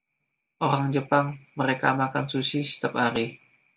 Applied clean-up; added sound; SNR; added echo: none; none; none; none.